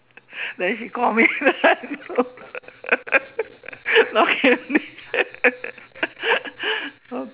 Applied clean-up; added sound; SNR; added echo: none; none; none; none.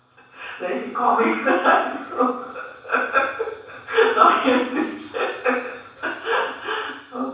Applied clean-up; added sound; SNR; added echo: none; none; none; reverberation time 0.7 s.